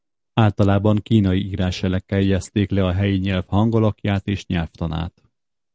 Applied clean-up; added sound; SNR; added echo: none; none; none; none.